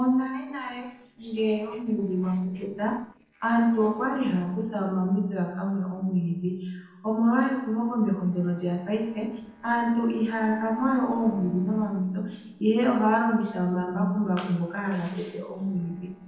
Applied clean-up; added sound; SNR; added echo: neural separator model SepFormer DNS4.